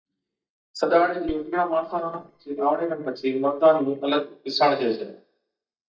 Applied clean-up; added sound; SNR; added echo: neural mask model DeepFilterNet 3.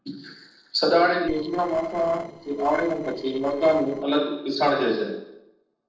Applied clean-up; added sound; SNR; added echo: neural separator model SepFormer DNS4.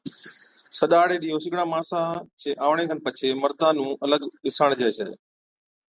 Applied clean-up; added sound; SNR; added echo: none; none; none; none.